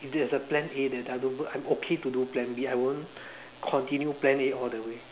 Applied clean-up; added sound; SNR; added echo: none; none; none; none.